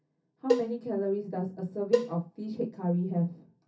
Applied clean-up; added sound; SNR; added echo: none; Cowbell; 1 dB; reverberation time 0.3 s.